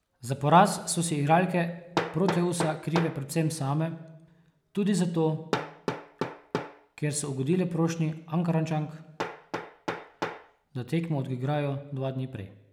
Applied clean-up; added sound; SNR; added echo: none; Hammer; 10 dB; none.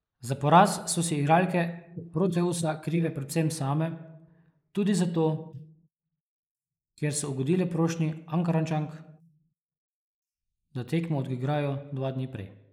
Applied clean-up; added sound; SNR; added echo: neural mask model Resemble Enhance denoiser.